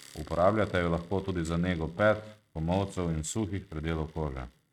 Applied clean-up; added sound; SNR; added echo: neural mask model RNNoise.